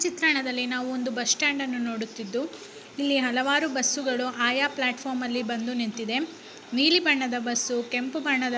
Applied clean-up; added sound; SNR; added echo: none; none; none; none.